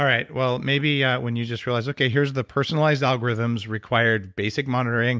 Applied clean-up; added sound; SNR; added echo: none; none; none; none.